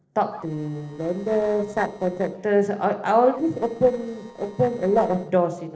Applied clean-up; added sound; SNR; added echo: neural separator model SepFormer DNS4.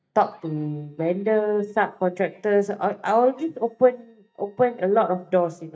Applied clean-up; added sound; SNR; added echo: neural mask model DeepFilterNet 3.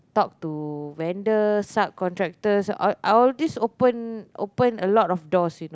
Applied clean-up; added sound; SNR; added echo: none; none; none; none.